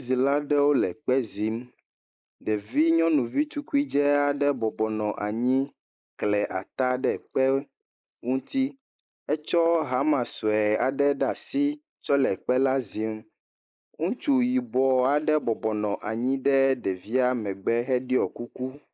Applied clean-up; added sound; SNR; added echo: neural mask model Resemble Enhance denoiser.